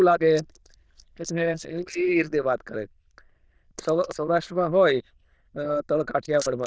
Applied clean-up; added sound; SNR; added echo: neural diffusion model UNIVERSE++.